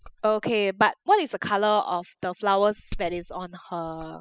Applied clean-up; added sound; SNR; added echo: classical method spectral subtraction.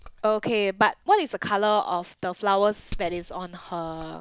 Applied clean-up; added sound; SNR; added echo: none; Glass; 17 dB; none.